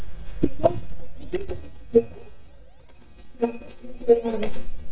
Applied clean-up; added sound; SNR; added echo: neural mask model DeepFilterNet 3.